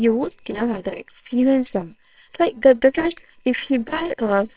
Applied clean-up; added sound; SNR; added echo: neural separator model SepFormer WHAMR!.